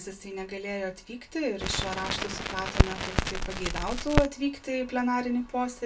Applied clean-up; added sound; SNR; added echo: none; Crackle; -3 dB; reverberation time 0.2 s.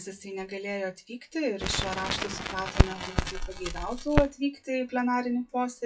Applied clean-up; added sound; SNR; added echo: classical method WPE with log-MMSE.